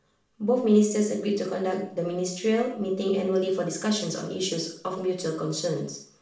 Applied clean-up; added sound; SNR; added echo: none; none; none; reverberation time 0.5 s.